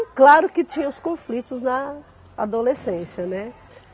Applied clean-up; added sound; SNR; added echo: none; none; none; none.